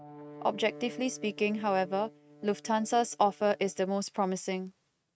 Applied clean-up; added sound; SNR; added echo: neural mask model RNNoise.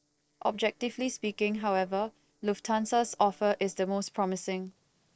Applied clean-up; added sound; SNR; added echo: neural separator model SepFormer DNS4.